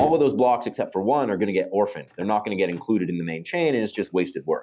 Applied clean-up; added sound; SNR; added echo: classical method log-MMSE.